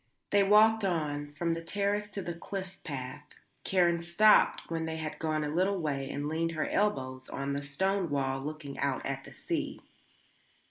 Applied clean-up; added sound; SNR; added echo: neural mask model Resemble Enhance denoiser.